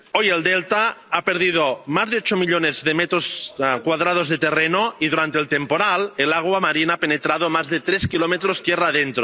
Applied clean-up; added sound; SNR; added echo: none; none; none; none.